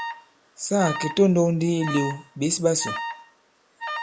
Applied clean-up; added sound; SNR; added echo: none; Alarm; 10 dB; none.